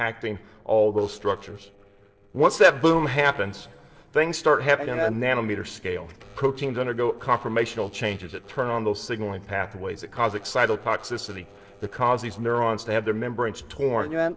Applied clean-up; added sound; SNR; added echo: neural separator model SepFormer DNS4.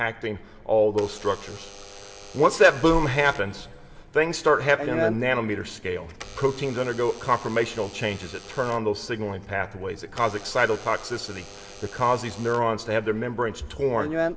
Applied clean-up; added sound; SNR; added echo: none; Alarm / Door; 12 dB; reverberation time 1.5 s.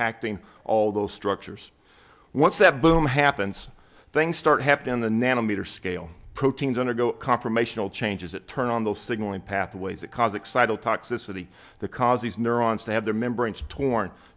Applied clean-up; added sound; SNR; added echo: none; none; none; none.